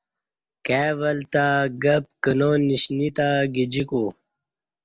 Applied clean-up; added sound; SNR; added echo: none; none; none; none.